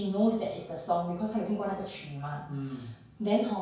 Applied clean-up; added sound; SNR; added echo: none; none; none; reverberation time 0.5 s.